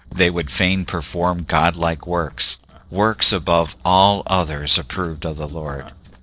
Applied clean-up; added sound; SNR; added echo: neural separator model SepFormer DNS4.